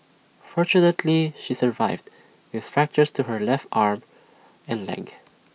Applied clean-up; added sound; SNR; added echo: none; none; none; none.